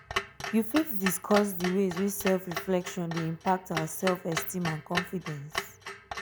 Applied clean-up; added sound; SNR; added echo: none; Clock; 7 dB; none.